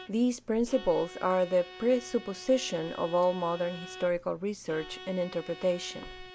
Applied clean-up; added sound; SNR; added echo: none; Bowed string instrument; 17 dB; none.